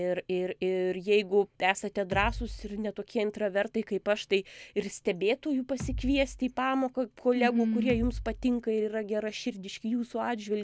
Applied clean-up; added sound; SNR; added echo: none; Bass drum; 10 dB; none.